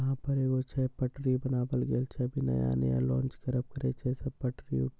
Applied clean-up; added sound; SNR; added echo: none; none; none; none.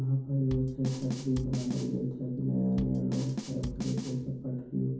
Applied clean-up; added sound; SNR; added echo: none; Drum kit; 10 dB; reverberation time 1.2 s.